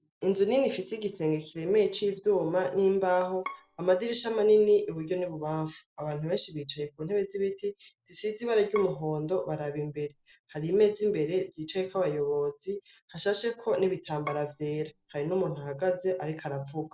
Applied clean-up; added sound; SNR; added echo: none; Bowed string instrument; 18 dB; none.